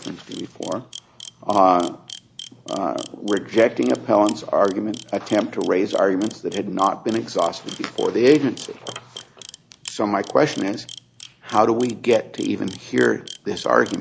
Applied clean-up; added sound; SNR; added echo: none; Camera; 19 dB; none.